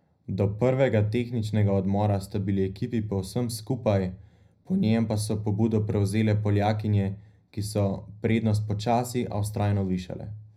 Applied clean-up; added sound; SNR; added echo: none; none; none; reverberation time 0.5 s.